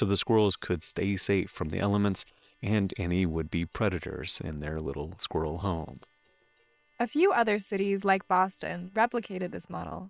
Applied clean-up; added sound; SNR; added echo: neural separator model SepFormer WHAM!.